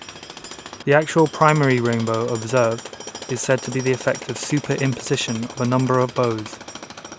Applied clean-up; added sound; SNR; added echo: none; Tools; 14 dB; none.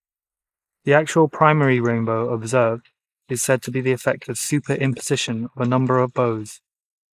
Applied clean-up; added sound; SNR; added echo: neural mask model Resemble Enhance denoiser.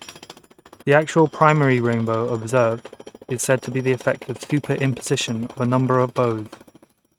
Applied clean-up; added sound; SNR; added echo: neural mask model RNNoise.